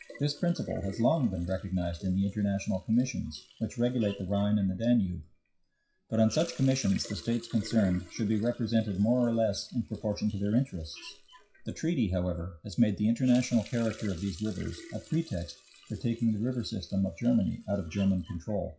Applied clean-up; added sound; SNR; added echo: classical method WPE with log-MMSE.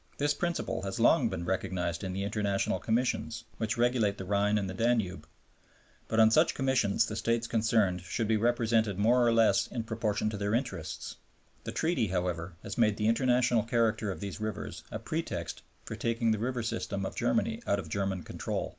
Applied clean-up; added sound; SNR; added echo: none; none; none; none.